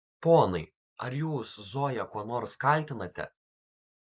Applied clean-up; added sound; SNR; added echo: neural mask model Resemble Enhance denoiser.